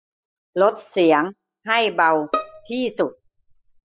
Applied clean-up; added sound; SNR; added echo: classical method spectral subtraction.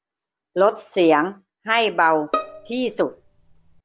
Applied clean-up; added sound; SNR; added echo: none; Bowed string instrument; 10 dB; none.